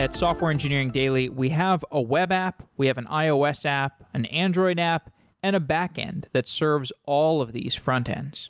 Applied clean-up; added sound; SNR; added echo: none; none; none; none.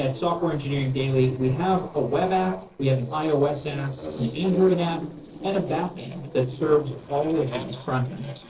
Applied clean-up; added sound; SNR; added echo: neural separator model SepFormer DNS4.